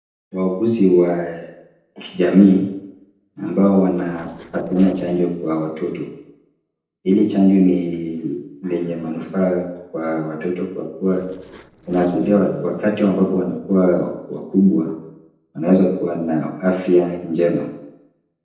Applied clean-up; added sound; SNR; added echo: neural separator model SepFormer DNS4.